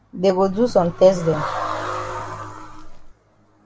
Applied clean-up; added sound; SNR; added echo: none; Livestock, farm animals, working animals; 15 dB; none.